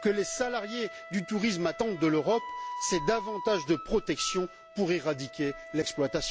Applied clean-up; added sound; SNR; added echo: none; Wind instrument, woodwind instrument; 11 dB; none.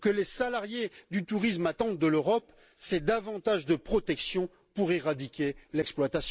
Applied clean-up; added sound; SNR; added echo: neural mask model Resemble Enhance denoiser.